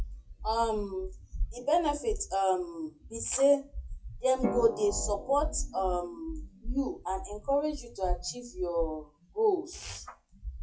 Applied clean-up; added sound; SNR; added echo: classical method WPE with log-MMSE.